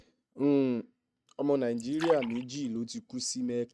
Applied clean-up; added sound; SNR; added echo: neural mask model RNNoise.